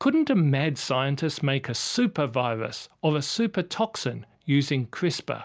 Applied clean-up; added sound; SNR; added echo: none; none; none; none.